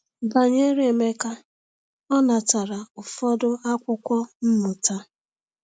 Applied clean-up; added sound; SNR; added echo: none; none; none; none.